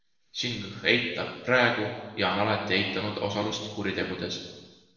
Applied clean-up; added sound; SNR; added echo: none; none; none; reverberation time 1.1 s.